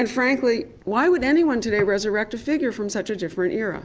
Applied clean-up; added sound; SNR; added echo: none; none; none; none.